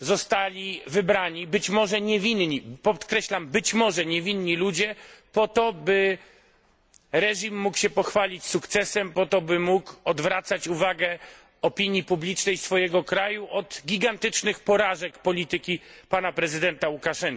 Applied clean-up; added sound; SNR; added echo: none; none; none; none.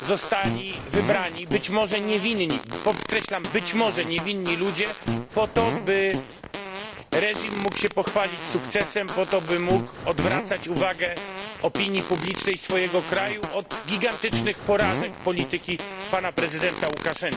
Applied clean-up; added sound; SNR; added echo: none; Fart; 6 dB; none.